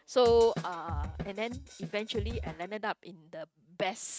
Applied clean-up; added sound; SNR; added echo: neural mask model RNNoise.